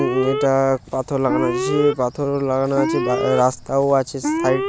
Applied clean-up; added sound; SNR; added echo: none; Alarm; 5 dB; none.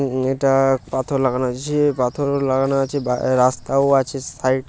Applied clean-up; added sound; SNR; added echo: none; none; none; none.